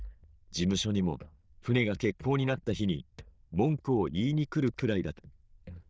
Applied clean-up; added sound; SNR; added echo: neural diffusion model UNIVERSE++.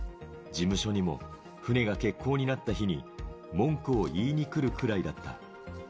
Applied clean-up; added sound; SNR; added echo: none; none; none; none.